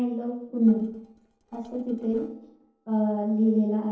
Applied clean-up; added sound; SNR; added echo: neural separator model SepFormer DNS4.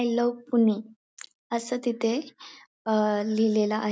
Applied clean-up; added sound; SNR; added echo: none; none; none; none.